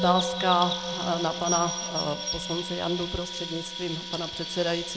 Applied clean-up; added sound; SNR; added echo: none; Chirp, tweet + Musical instrument; 3 dB; none.